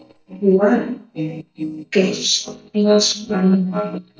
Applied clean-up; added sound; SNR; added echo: neural mask model DeepFilterNet 3.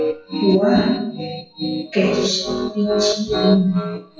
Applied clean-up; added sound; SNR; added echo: classical method WPE with log-MMSE.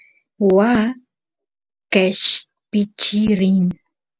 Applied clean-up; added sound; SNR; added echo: none; none; none; none.